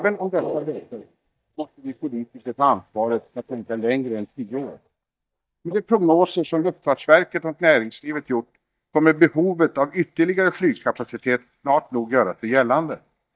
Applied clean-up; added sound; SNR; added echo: neural mask model DeepFilterNet 3.